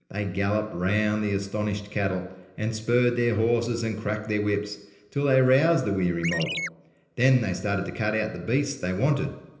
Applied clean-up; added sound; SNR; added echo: none; Chirp, tweet; 5 dB; reverberation time 0.8 s.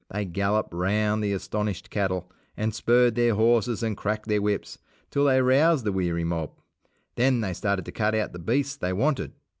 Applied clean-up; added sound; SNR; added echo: none; none; none; none.